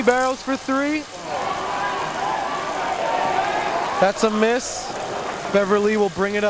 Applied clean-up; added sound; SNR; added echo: none; Bathtub (filling or washing); 17 dB; none.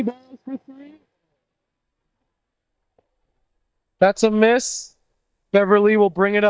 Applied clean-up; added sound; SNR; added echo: neural mask model DeepFilterNet 3.